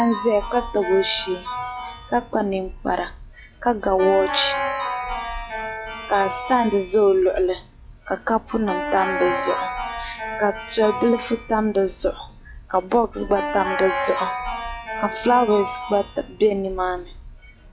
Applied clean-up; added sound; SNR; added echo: classical method log-MMSE.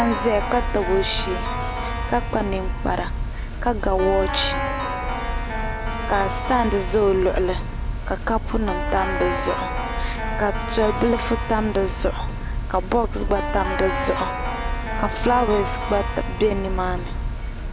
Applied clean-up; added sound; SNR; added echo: none; Keyboard (musical); 1 dB; none.